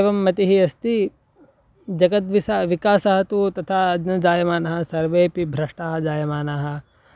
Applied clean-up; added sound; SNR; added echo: none; none; none; none.